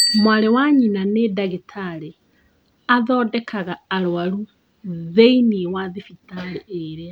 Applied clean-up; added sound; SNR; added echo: none; Bicycle bell; 13 dB; none.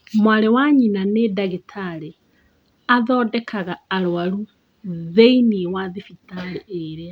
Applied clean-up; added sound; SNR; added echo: none; none; none; none.